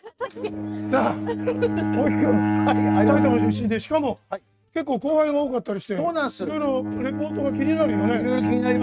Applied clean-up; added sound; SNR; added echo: neural mask model RNNoise.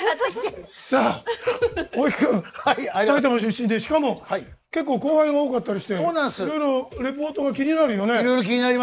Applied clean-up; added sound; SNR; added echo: neural mask model Resemble Enhance denoiser.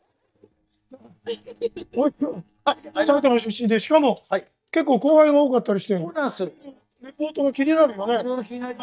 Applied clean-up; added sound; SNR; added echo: neural mask model DeepFilterNet 3.